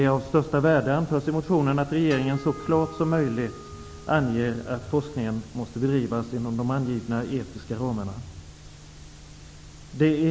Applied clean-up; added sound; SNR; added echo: none; Harp; 17 dB; none.